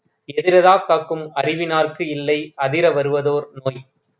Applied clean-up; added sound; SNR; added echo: none; none; none; none.